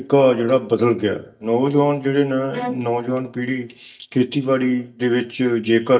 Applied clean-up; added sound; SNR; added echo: neural mask model DeepFilterNet 3.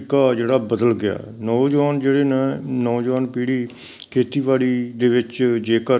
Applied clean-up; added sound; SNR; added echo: none; none; none; none.